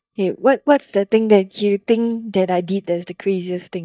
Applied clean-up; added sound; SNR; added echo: neural mask model DeepFilterNet 3.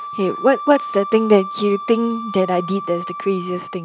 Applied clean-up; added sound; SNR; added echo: none; Wind instrument, woodwind instrument; 11 dB; none.